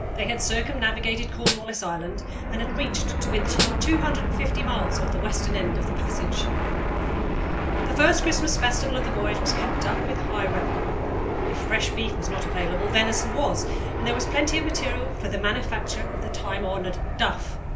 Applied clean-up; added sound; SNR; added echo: none; Snare drum + Fixed-wing aircraft, airplane; -3 dB; none.